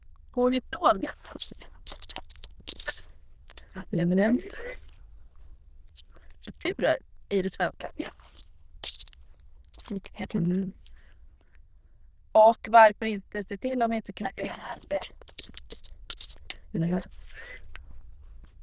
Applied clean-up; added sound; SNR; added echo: neural diffusion model UNIVERSE++.